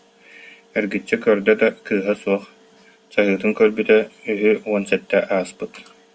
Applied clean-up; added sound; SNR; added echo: none; none; none; none.